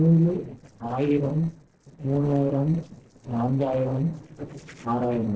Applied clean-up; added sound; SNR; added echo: neural separator model SepFormer DNS4.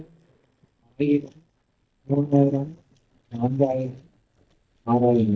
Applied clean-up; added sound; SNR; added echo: neural mask model DeepFilterNet 3.